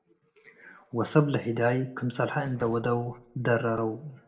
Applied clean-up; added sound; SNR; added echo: neural separator model SepFormer DNS4.